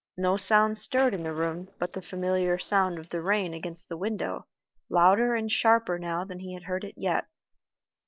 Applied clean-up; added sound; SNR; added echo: neural separator model SepFormer DNS4.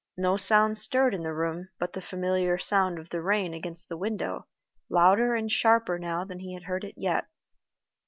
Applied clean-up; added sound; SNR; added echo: none; none; none; none.